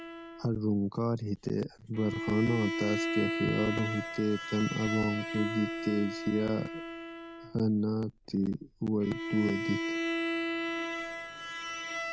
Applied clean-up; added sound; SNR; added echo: none; Bowed string instrument; 4 dB; none.